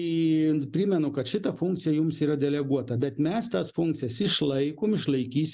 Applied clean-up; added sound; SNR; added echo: none; none; none; none.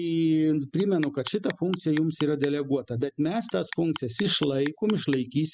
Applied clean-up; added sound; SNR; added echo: classical method spectral subtraction.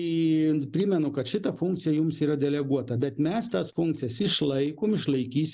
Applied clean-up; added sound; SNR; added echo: neural separator model SepFormer DNS4.